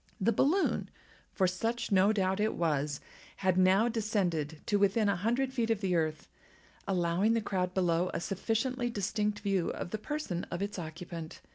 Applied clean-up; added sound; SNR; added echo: none; none; none; none.